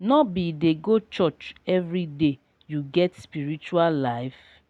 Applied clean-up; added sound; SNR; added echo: none; none; none; none.